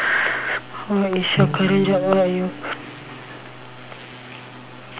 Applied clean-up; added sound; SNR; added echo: none; Bowed string instrument; 6 dB; none.